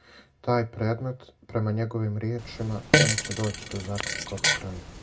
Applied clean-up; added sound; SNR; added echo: none; Fart; -3 dB; reverberation time 0.2 s.